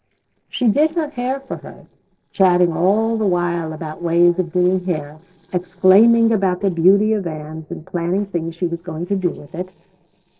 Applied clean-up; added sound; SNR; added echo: neural separator model SepFormer DNS4.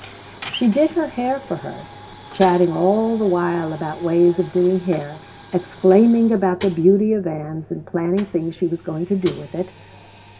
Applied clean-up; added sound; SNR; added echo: none; Coin (dropping); 20 dB; reverberation time 2.3 s.